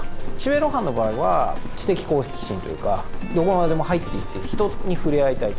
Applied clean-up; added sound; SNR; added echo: none; Livestock, farm animals, working animals; 2 dB; none.